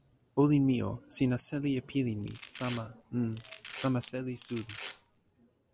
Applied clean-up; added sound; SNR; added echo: none; Domestic sounds, home sounds; 18 dB; none.